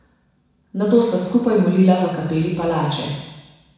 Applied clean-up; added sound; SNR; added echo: none; none; none; reverberation time 1.1 s.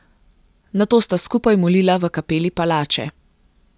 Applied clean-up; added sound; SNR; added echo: none; none; none; none.